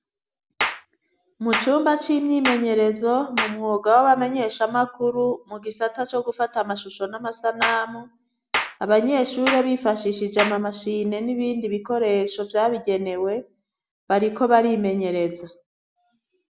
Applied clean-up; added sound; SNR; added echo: none; Clapping; 7 dB; none.